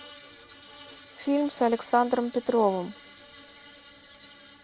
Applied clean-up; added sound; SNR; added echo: none; Screech; 19 dB; none.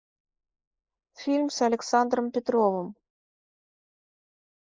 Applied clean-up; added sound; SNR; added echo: neural mask model Resemble Enhance denoiser.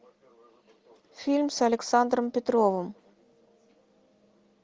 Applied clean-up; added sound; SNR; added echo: none; none; none; none.